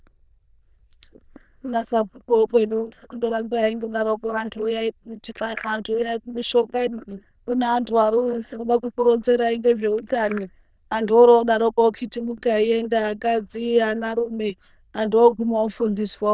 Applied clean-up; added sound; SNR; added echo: neural diffusion model UNIVERSE++.